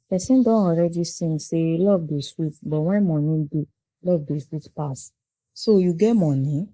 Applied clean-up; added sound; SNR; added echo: neural mask model Resemble Enhance denoiser.